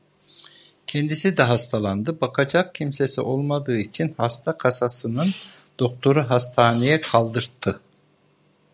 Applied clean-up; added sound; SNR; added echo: none; none; none; none.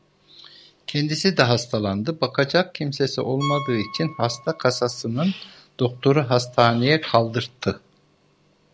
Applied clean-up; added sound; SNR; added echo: none; Piano; 18 dB; none.